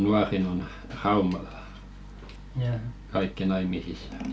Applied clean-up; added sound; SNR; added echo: none; Scissors; 19 dB; none.